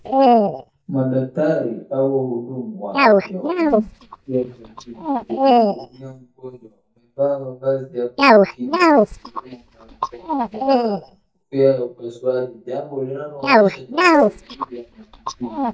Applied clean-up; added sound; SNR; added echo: neural mask model DeepFilterNet 3.